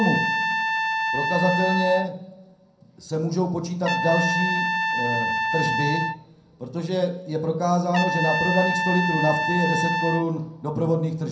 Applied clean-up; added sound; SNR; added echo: none; Trumpet; 1 dB; reverberation time 0.6 s.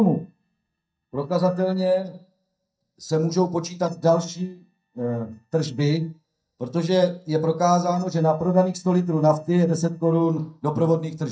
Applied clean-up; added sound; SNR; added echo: neural mask model DeepFilterNet 3.